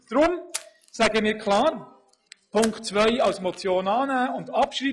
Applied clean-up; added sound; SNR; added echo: classical method log-MMSE.